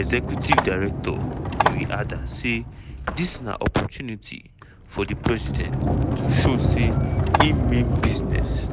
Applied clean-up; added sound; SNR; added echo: none; Sliding door + Telephone; -4 dB; none.